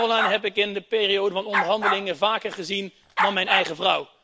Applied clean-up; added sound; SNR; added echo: none; Bark; 5 dB; none.